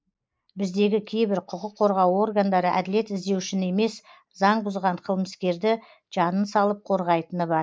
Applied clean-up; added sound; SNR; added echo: neural mask model Resemble Enhance denoiser.